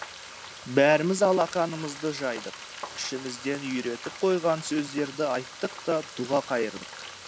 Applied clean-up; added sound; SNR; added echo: none; Frying (food); 14 dB; none.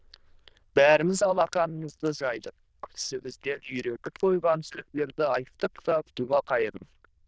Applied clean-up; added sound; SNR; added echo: neural diffusion model UNIVERSE++.